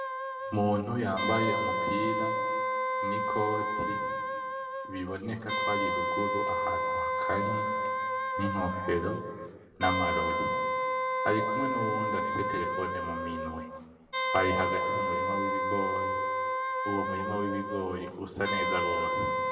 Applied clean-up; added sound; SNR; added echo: none; Wind instrument, woodwind instrument; -3 dB; reverberation time 1.7 s.